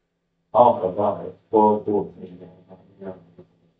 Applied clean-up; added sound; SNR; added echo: neural mask model DeepFilterNet 3.